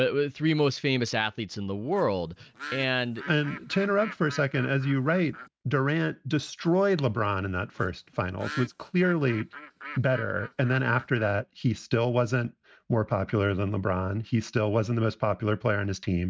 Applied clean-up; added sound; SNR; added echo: neural mask model RNNoise.